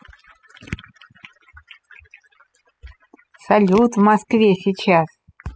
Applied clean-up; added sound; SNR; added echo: classical method spectral subtraction.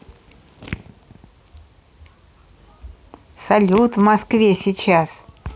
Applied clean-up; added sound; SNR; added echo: none; none; none; none.